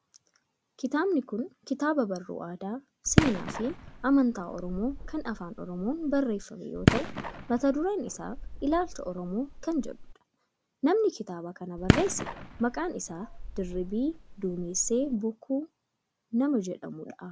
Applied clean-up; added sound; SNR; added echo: none; Fireworks; 2 dB; none.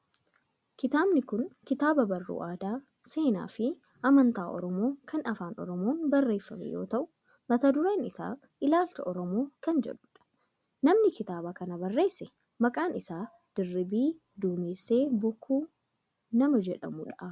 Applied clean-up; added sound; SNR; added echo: none; none; none; none.